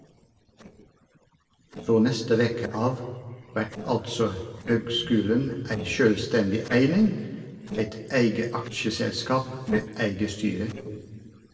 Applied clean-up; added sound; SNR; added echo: neural separator model SepFormer DNS4.